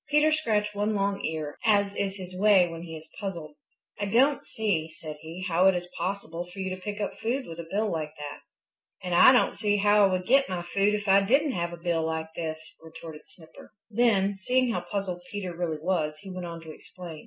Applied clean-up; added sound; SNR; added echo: none; none; none; none.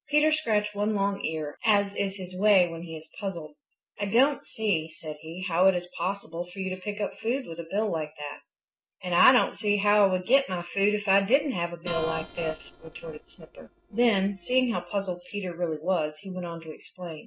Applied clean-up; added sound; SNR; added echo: neural separator model SepFormer DNS4.